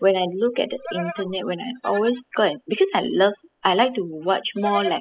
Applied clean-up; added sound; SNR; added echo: classical method spectral subtraction.